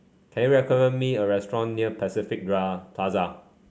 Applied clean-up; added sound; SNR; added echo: none; none; none; none.